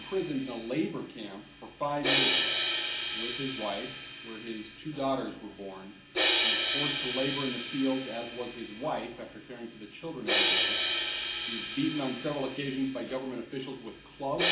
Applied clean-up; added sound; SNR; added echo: none; Crash cymbal; -5 dB; reverberation time 0.4 s.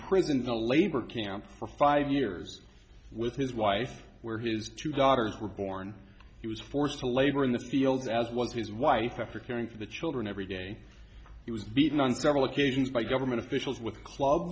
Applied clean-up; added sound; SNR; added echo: none; none; none; none.